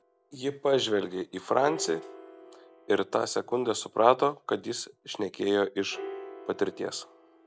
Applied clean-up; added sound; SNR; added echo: none; Piano; 17 dB; none.